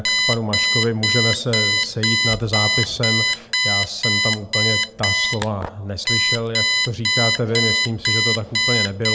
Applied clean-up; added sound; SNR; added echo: none; Alarm; -3 dB; none.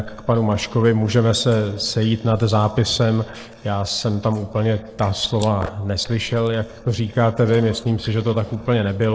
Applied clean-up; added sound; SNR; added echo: neural mask model Resemble Enhance denoiser.